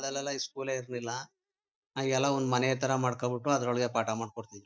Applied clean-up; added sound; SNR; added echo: neural mask model DeepFilterNet 3.